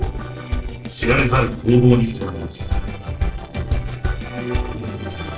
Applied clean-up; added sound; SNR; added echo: neural separator model SepFormer DNS4.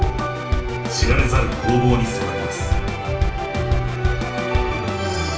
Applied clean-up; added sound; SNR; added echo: none; Drum kit; 1 dB; reverberation time 0.3 s.